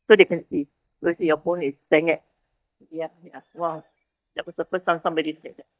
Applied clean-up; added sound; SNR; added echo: neural mask model DeepFilterNet 3.